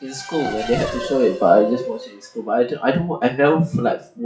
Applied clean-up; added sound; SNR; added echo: classical method WPE with log-MMSE.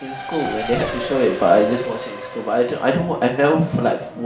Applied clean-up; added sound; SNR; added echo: none; Race car, auto racing; 10 dB; reverberation time 0.6 s.